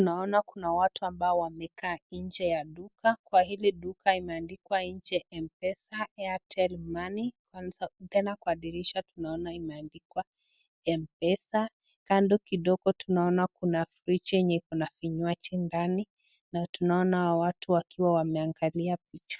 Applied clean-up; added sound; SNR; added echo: none; none; none; none.